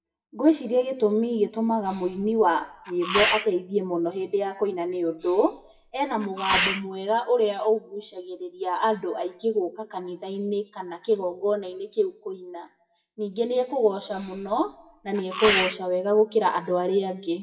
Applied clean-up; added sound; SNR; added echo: classical method WPE with log-MMSE.